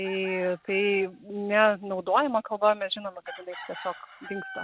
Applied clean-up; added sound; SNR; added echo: none; Chicken, rooster; 18 dB; none.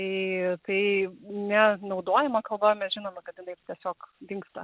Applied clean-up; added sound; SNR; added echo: none; none; none; none.